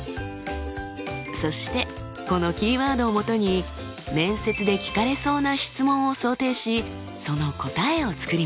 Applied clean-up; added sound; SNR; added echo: none; none; none; none.